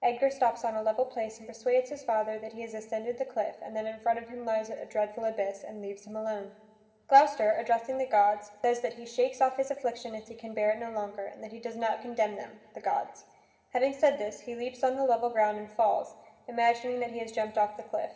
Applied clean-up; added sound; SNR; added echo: none; none; none; reverberation time 2.3 s.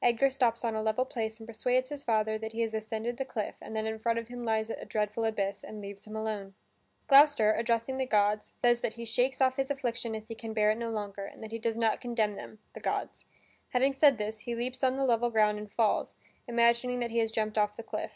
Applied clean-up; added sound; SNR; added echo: none; none; none; none.